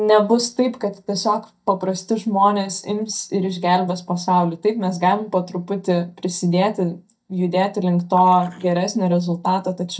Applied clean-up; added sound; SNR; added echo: neural mask model DeepFilterNet 3.